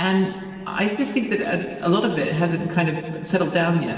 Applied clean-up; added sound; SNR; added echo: none; none; none; reverberation time 2.3 s.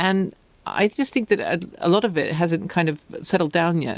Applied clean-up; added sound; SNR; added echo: none; none; none; none.